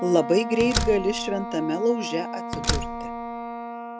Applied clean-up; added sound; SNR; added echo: none; Wind instrument, woodwind instrument + Slam; 5 dB; none.